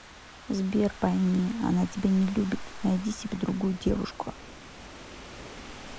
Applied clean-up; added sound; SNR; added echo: none; Rain / Thunderstorm; 14 dB; none.